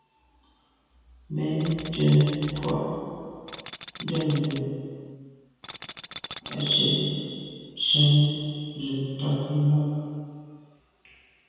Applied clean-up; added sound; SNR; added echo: none; Tools; 13 dB; reverberation time 2.1 s.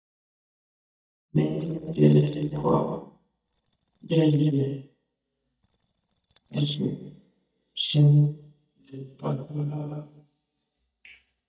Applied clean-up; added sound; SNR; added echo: neural mask model DeepFilterNet 3.